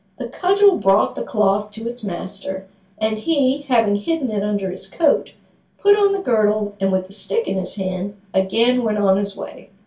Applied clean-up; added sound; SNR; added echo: none; none; none; reverberation time 0.2 s.